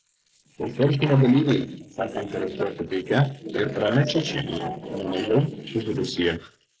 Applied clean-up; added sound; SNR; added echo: neural mask model Resemble Enhance denoiser.